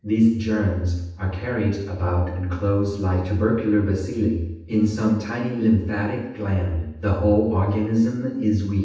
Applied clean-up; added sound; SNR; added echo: none; none; none; reverberation time 0.9 s.